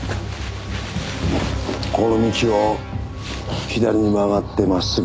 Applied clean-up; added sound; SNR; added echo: none; none; none; none.